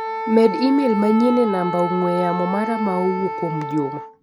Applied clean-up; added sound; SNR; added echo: none; Wind instrument, woodwind instrument; 7 dB; none.